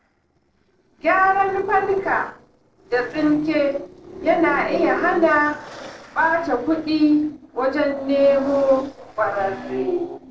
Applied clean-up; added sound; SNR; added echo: neural separator model SepFormer DNS4.